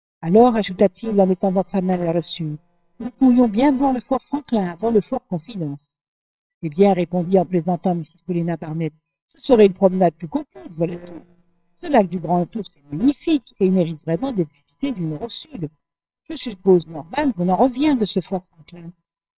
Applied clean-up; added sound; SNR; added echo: neural separator model SepFormer WHAMR!.